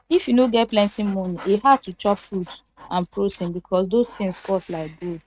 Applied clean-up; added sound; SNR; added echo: neural mask model RNNoise.